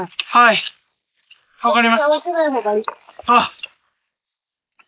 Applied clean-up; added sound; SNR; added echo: neural mask model Resemble Enhance denoiser.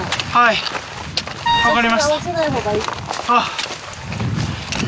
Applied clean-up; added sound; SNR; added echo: none; Wind instrument, woodwind instrument; 0 dB; none.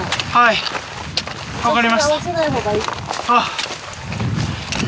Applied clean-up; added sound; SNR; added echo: none; none; none; none.